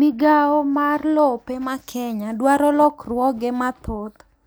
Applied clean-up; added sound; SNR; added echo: none; none; none; none.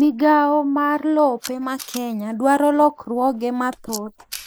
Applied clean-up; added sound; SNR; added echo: neural mask model Resemble Enhance denoiser.